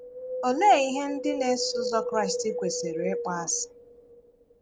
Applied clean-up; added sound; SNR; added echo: none; Wind; 6 dB; none.